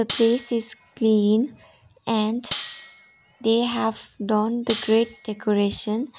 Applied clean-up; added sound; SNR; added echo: none; Cutlery, silverware; 5 dB; none.